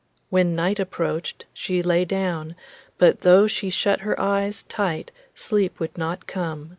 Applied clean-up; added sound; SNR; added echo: none; none; none; none.